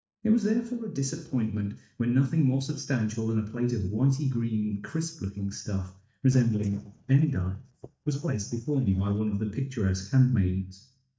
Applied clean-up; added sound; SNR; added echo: neural mask model DeepFilterNet 3.